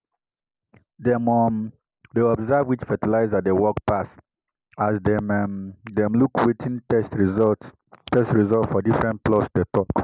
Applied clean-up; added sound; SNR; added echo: none; none; none; none.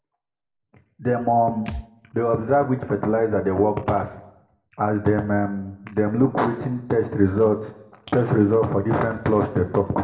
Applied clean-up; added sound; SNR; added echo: none; Thump, thud; 16 dB; reverberation time 0.7 s.